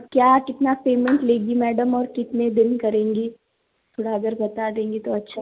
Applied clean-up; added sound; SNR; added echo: none; Clapping; 19 dB; none.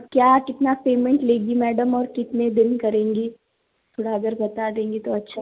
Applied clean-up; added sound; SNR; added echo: none; none; none; none.